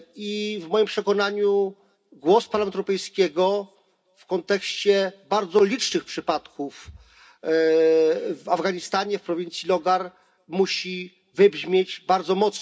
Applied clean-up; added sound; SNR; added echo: none; none; none; reverberation time 0.3 s.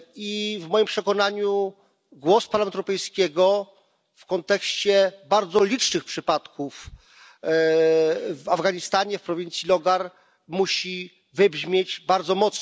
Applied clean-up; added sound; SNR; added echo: none; none; none; none.